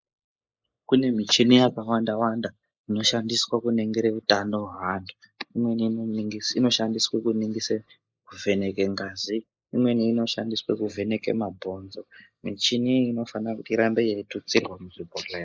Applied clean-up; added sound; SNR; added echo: neural mask model Resemble Enhance denoiser.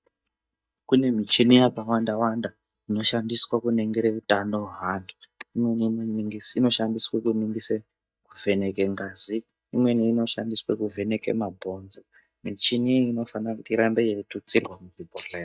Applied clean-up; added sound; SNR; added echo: neural mask model DeepFilterNet 3.